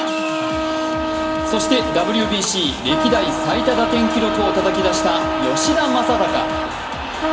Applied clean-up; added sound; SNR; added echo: none; Trumpet; 2 dB; reverberation time 2.3 s.